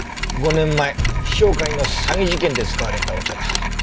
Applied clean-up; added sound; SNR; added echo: none; Mechanisms; 7 dB; none.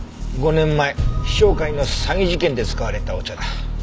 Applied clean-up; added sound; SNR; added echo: none; none; none; none.